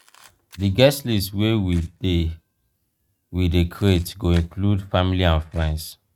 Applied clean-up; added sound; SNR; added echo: neural mask model RNNoise.